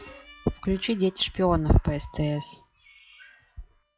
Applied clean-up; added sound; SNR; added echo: classical method log-MMSE.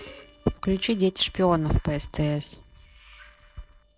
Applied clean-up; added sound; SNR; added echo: neural separator model SepFormer DNS4.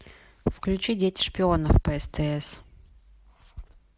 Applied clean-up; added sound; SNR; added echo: none; none; none; none.